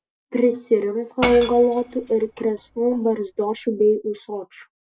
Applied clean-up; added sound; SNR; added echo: none; Shatter / Crushing; 12 dB; none.